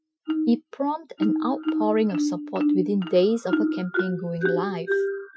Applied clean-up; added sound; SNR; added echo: classical method Wiener filter.